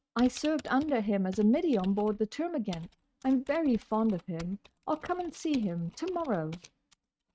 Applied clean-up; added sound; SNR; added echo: neural mask model RNNoise.